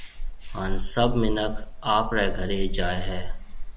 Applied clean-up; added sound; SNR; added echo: none; Fire; -1 dB; none.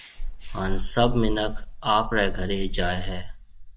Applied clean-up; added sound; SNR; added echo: neural mask model DeepFilterNet 3.